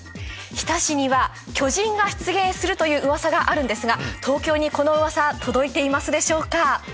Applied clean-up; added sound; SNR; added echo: none; none; none; none.